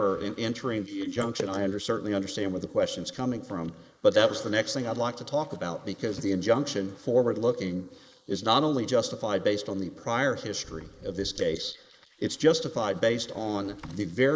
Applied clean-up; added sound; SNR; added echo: neural mask model Resemble Enhance denoiser.